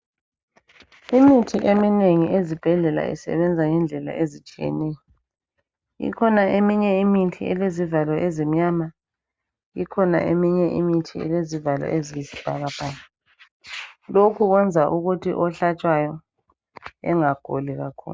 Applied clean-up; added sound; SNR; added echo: none; none; none; none.